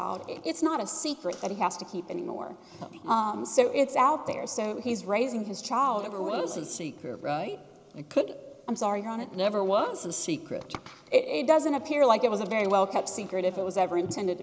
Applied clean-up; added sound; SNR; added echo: none; none; none; none.